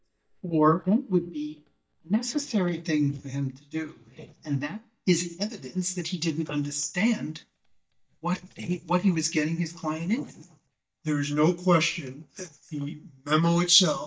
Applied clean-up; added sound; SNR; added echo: neural mask model DeepFilterNet 3.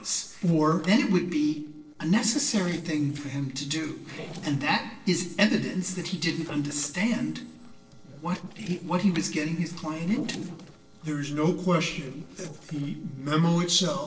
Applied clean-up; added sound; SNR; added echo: neural separator model SepFormer DNS4.